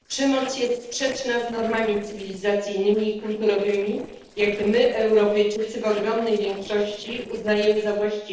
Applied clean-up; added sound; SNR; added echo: neural separator model SepFormer DNS4.